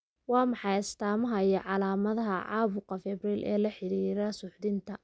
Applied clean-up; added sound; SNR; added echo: none; none; none; none.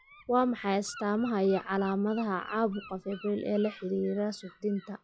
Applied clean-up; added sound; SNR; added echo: classical method log-MMSE.